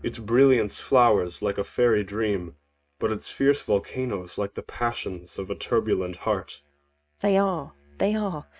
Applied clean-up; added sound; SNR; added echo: neural mask model RNNoise.